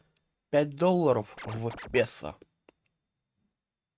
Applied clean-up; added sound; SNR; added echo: neural mask model RNNoise.